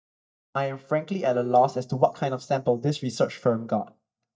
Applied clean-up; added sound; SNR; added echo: neural mask model DeepFilterNet 3.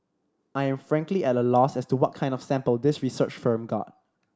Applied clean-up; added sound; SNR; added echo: none; none; none; none.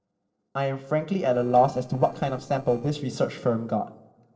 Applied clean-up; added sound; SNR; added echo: neural separator model SepFormer DNS4.